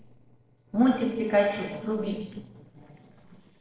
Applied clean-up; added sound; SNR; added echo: neural separator model SepFormer DNS4.